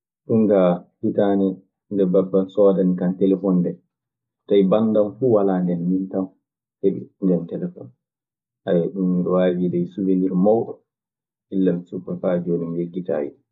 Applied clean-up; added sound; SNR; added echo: none; none; none; none.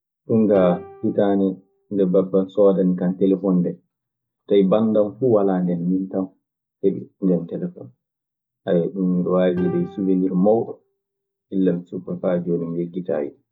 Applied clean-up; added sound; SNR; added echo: none; Bowed string instrument; 17 dB; none.